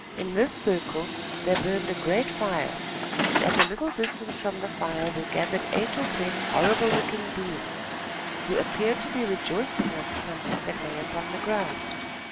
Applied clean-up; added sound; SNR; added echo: none; Truck; 1 dB; none.